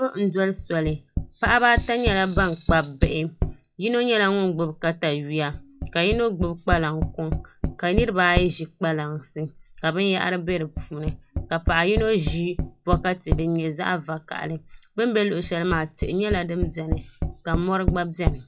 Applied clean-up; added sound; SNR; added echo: classical method log-MMSE.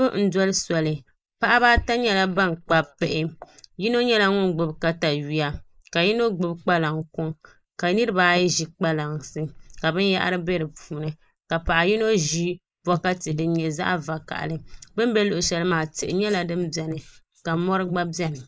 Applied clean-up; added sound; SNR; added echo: neural mask model Resemble Enhance denoiser.